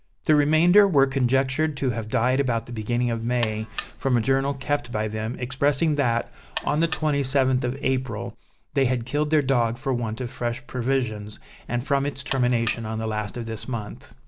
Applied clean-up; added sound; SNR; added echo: none; Alarm; 10 dB; none.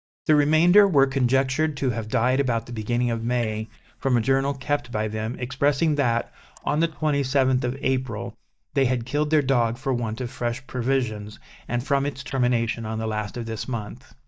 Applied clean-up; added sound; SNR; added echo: neural mask model DeepFilterNet 3.